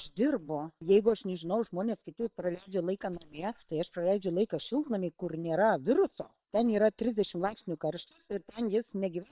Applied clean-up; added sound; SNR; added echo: neural separator model SepFormer WHAM!.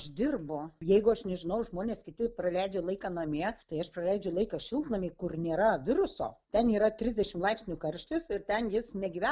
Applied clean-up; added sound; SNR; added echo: none; none; none; none.